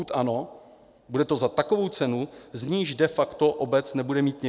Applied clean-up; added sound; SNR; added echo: none; none; none; none.